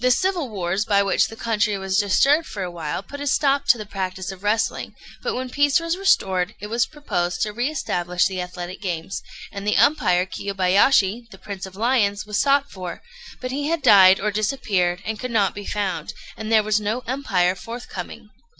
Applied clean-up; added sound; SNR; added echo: none; none; none; none.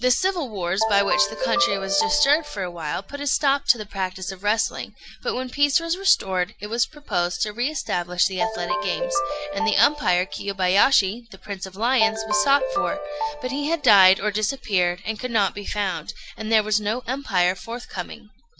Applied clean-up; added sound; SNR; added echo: none; Ringtone; 4 dB; none.